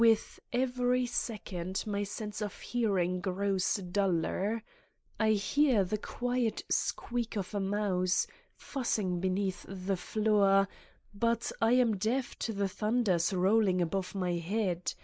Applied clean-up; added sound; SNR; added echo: neural mask model Resemble Enhance denoiser.